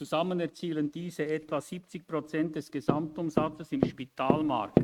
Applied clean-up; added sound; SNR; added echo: neural mask model RNNoise.